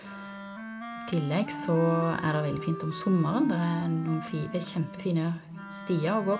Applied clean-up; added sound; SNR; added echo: none; Wind instrument, woodwind instrument; 11 dB; reverberation time 1.3 s.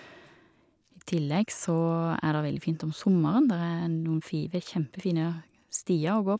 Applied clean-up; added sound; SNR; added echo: none; none; none; none.